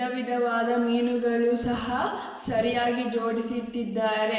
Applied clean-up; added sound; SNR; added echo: none; none; none; reverberation time 1.2 s.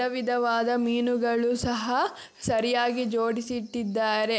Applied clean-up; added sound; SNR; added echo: none; none; none; none.